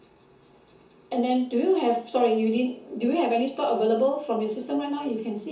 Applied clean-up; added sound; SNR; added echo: none; none; none; reverberation time 0.6 s.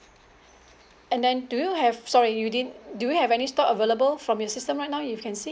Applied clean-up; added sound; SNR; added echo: none; none; none; none.